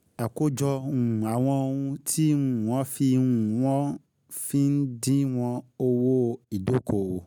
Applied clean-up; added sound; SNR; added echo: none; none; none; none.